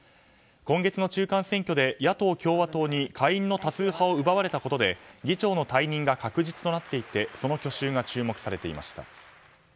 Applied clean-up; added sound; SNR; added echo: none; none; none; none.